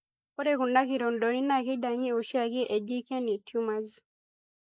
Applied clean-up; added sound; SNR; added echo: neural mask model Resemble Enhance denoiser.